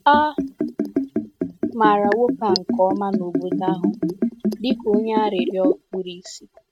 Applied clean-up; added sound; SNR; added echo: neural mask model RNNoise.